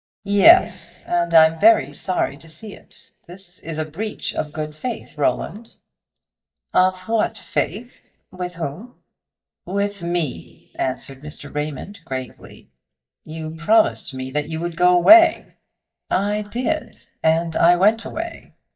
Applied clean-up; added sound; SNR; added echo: neural mask model DeepFilterNet 3.